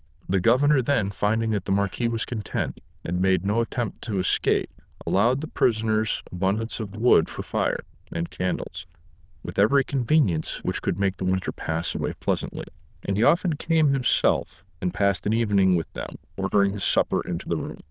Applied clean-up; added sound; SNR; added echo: neural diffusion model UNIVERSE++.